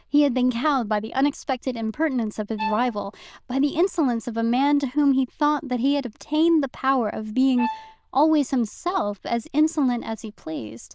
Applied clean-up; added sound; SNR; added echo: neural diffusion model UNIVERSE++.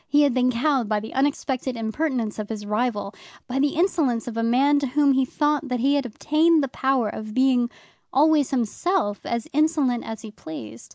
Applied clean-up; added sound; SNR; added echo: none; none; none; none.